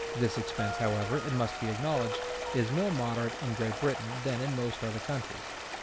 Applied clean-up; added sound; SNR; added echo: none; Stream + Piano; 5 dB; none.